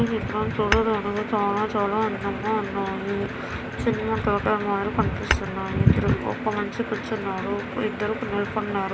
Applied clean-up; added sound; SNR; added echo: none; Tap / Hammer / Glass; 10 dB; none.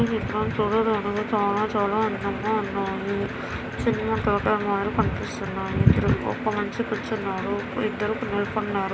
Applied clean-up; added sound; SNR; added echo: none; none; none; none.